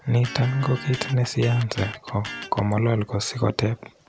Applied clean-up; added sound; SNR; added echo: none; Electric guitar; 13 dB; none.